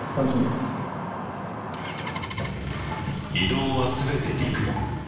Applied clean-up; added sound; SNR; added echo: none; Engine starting; 13 dB; reverberation time 1.1 s.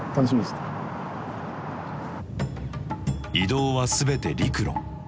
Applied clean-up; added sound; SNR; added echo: none; none; none; none.